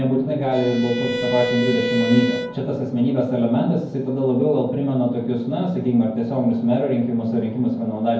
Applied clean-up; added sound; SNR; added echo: none; Bowed string instrument; 5 dB; reverberation time 0.9 s.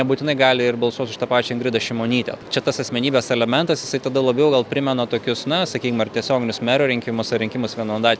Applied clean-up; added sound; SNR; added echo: none; none; none; none.